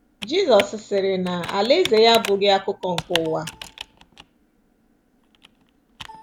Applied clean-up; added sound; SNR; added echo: none; Computer keyboard; 13 dB; none.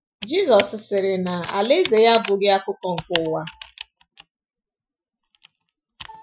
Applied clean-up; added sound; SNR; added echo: classical method Wiener filter.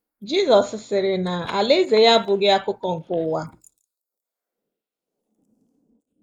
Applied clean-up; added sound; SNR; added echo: neural mask model Resemble Enhance denoiser.